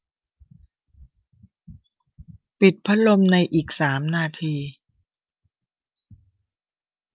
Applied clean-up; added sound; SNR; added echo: none; none; none; none.